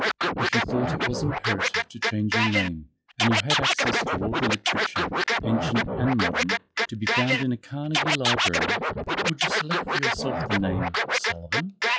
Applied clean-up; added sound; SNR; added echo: classical method log-MMSE.